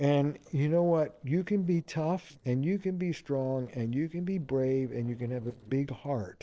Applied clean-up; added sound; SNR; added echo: neural separator model SepFormer DNS4.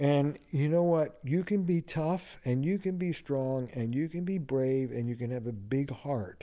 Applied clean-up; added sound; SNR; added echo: none; none; none; none.